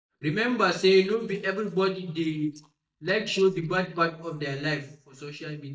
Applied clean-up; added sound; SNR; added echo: neural mask model DeepFilterNet 3.